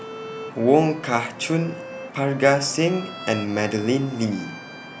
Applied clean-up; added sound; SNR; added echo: none; Bowed string instrument; 16 dB; none.